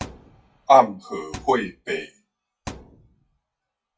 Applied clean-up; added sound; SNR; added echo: classical method WPE with log-MMSE.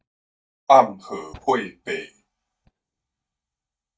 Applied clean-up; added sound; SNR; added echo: neural mask model DeepFilterNet 3.